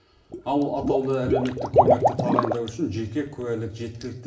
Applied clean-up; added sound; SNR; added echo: none; Liquid; -3 dB; reverberation time 0.6 s.